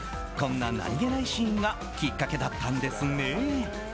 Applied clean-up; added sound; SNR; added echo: none; none; none; none.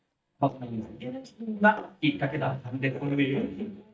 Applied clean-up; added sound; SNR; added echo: neural mask model DeepFilterNet 3.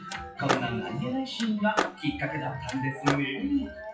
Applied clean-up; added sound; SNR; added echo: classical method WPE with log-MMSE.